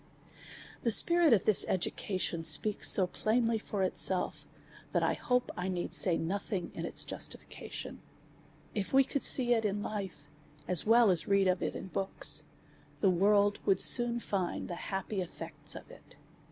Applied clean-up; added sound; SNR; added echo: none; none; none; none.